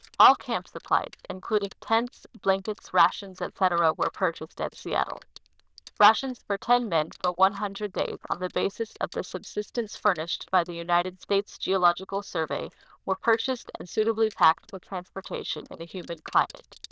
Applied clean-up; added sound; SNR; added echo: neural diffusion model UNIVERSE++.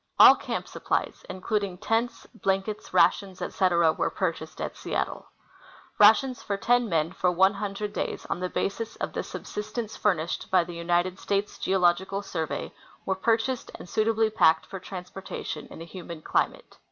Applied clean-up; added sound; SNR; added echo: none; none; none; none.